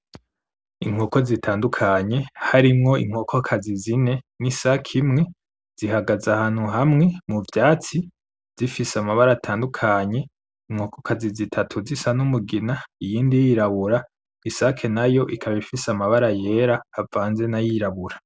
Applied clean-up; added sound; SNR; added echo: none; none; none; none.